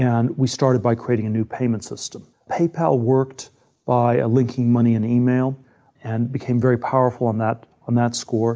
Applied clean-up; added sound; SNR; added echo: none; none; none; none.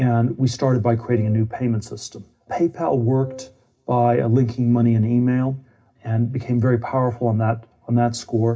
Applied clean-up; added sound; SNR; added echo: none; Wind instrument, woodwind instrument; 19 dB; reverberation time 0.4 s.